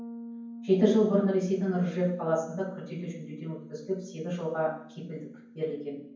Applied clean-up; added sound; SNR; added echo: none; Bass guitar; 15 dB; reverberation time 0.9 s.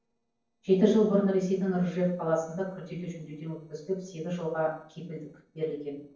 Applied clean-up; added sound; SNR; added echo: neural separator model SepFormer DNS4.